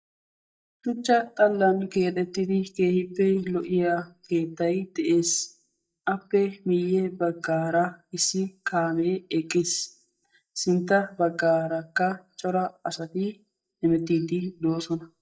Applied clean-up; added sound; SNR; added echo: neural mask model DeepFilterNet 3.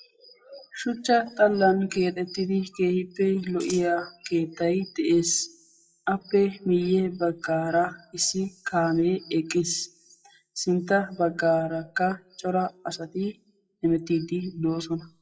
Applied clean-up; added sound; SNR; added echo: classical method WPE with log-MMSE.